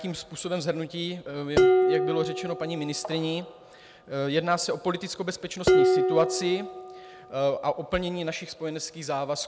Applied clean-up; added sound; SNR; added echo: none; Dishes, pots, and pans; -1 dB; none.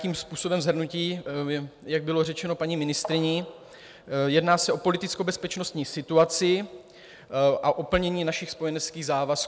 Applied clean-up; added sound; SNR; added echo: none; none; none; none.